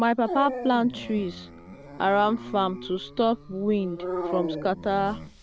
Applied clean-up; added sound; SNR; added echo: none; Dog; 10 dB; none.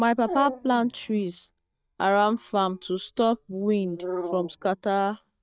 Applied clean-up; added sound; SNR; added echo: neural mask model DeepFilterNet 3.